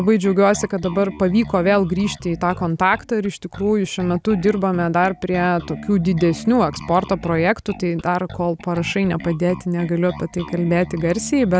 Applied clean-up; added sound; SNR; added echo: none; Bass guitar; 16 dB; none.